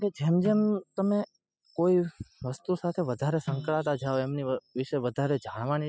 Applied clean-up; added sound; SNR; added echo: classical method spectral subtraction.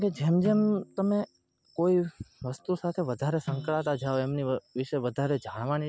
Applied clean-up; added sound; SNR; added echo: none; Snare drum; 16 dB; none.